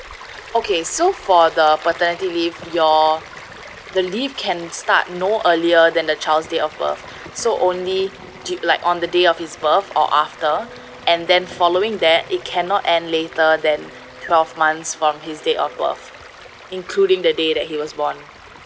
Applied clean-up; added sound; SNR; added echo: none; Stream; 20 dB; none.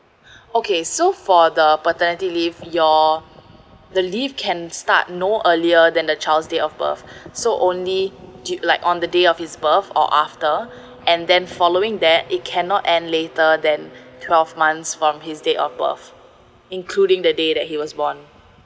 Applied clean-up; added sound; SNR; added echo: none; none; none; none.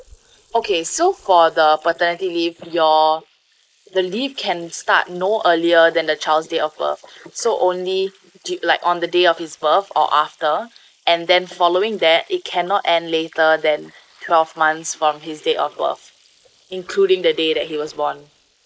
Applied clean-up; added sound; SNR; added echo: neural mask model Resemble Enhance denoiser.